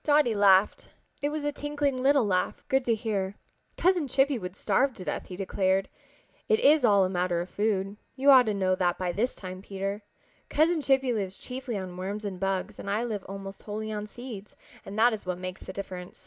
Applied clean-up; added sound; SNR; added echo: none; none; none; none.